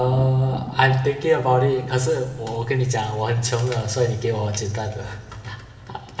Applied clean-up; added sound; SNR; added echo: none; Thunder; 20 dB; reverberation time 2.8 s.